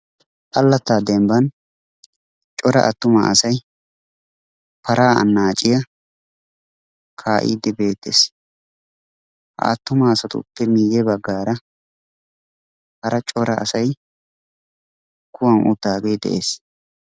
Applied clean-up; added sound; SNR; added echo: none; none; none; none.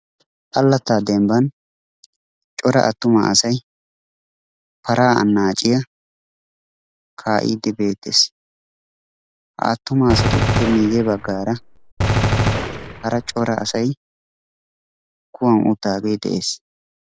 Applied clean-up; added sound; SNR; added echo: none; Gunshot, gunfire; 1 dB; none.